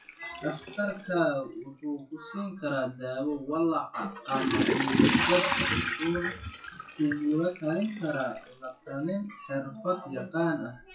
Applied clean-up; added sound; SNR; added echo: classical method WPE with log-MMSE.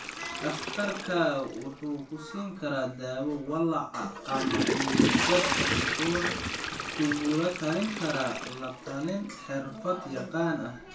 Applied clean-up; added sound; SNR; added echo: none; Toilet flush / Water; 1 dB; reverberation time 0.3 s.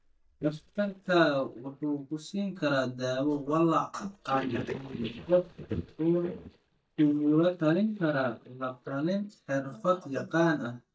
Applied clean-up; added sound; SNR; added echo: neural mask model DeepFilterNet 3.